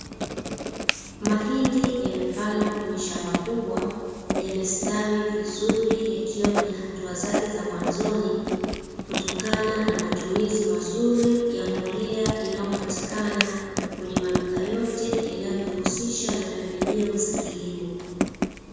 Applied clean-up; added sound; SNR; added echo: none; Writing; 4 dB; reverberation time 1.9 s.